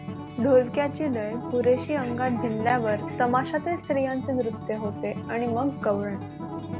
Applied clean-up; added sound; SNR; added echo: none; Acoustic guitar; 8 dB; none.